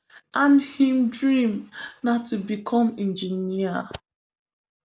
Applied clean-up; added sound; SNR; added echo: none; none; none; none.